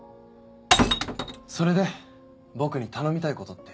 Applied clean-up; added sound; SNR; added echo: none; Glass; -5 dB; none.